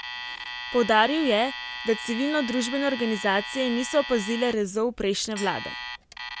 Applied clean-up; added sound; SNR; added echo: none; Tambourine + Alarm; 10 dB; none.